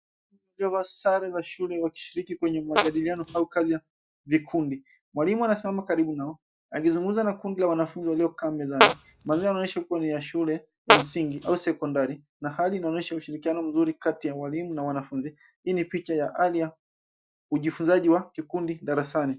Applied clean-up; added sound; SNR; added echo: neural mask model DeepFilterNet 3.